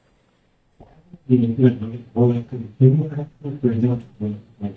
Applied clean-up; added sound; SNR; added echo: neural mask model DeepFilterNet 3.